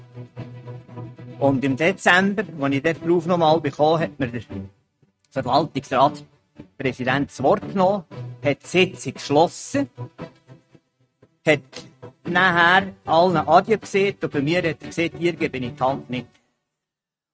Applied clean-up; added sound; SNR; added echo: neural mask model RNNoise.